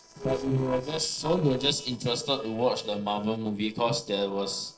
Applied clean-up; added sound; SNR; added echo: neural separator model SepFormer DNS4.